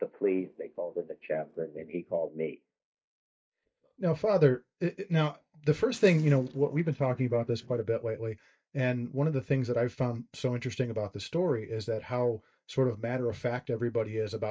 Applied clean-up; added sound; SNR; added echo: neural mask model DeepFilterNet 3.